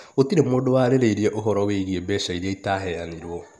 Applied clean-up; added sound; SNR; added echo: none; none; none; none.